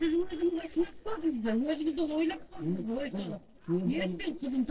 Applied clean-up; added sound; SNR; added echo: neural separator model SepFormer DNS4.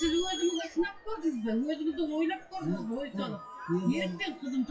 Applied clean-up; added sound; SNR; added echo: classical method WPE with log-MMSE.